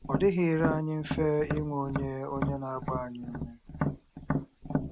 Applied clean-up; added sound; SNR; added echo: none; Tap; 3 dB; none.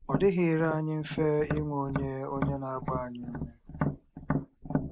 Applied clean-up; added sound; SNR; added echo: neural mask model Resemble Enhance denoiser.